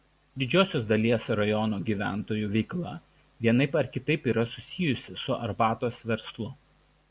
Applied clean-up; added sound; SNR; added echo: none; none; none; none.